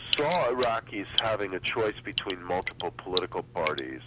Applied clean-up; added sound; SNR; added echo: none; Drip; 5 dB; none.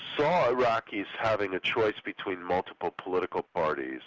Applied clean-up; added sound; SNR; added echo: none; none; none; none.